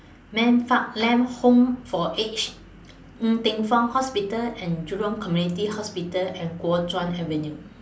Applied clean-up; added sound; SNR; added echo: none; none; none; none.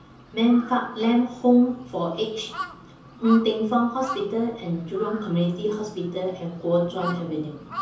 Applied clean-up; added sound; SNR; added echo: none; Crow; 15 dB; reverberation time 0.7 s.